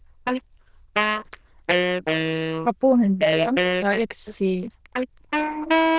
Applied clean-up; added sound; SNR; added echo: neural diffusion model UNIVERSE++.